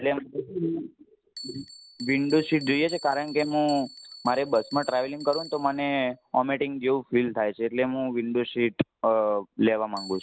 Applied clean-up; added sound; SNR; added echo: none; Bell; 19 dB; none.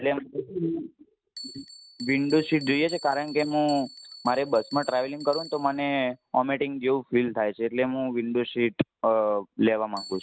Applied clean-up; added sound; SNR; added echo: neural mask model RNNoise.